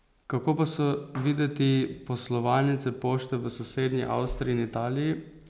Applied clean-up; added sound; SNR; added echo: none; none; none; none.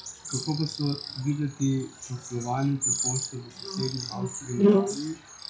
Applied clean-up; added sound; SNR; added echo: classical method WPE with log-MMSE.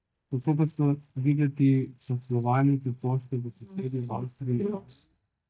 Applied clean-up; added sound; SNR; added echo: neural mask model DeepFilterNet 3.